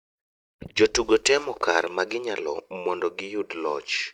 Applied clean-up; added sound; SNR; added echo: neural mask model DeepFilterNet 3.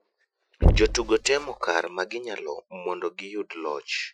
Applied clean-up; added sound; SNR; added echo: classical method Wiener filter.